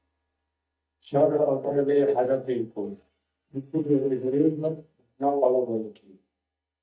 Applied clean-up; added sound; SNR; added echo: neural mask model DeepFilterNet 3.